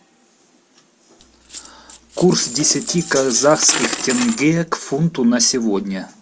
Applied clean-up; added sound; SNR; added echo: none; Coin (dropping); 9 dB; none.